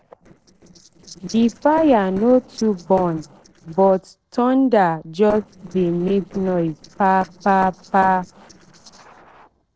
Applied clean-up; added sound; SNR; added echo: neural separator model SepFormer DNS4.